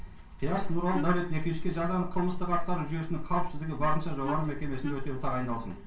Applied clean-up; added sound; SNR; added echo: none; Wind instrument, woodwind instrument; 11 dB; reverberation time 0.2 s.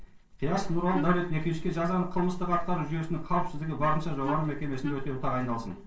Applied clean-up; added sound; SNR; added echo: neural separator model SepFormer DNS4.